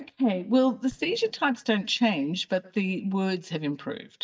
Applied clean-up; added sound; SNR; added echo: neural mask model DeepFilterNet 3.